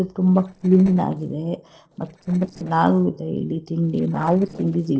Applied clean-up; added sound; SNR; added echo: neural separator model SepFormer DNS4.